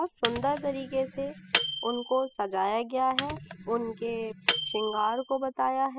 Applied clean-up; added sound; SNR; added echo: classical method spectral subtraction.